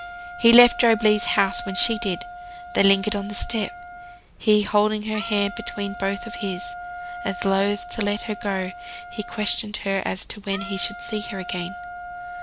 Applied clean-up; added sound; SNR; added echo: none; Wind instrument, woodwind instrument; 13 dB; none.